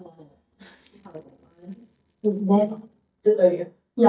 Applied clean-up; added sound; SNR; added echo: neural mask model DeepFilterNet 3.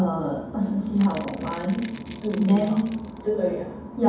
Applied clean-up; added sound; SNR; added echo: none; Crackle / Crushing; 20 dB; reverberation time 1.2 s.